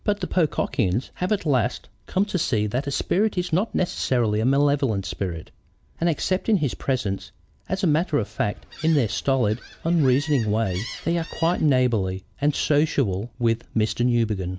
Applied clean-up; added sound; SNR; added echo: none; Gull, seagull; 18 dB; none.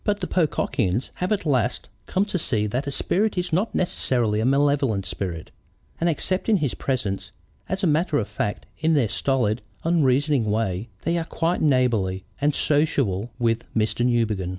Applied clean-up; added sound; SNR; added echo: none; none; none; none.